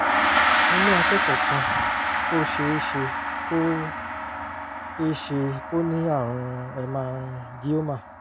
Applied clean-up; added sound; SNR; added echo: none; Gong; -3 dB; none.